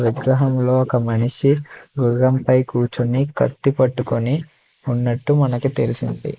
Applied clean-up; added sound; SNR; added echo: neural mask model Resemble Enhance denoiser.